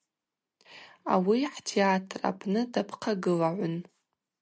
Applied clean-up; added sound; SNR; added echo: none; none; none; none.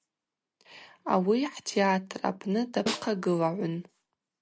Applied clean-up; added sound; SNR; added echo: none; Snare drum; 8 dB; none.